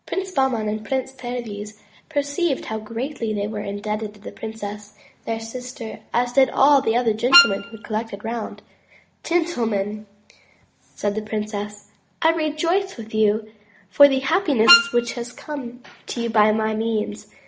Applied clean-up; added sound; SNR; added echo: none; Wind instrument, woodwind instrument; -4 dB; none.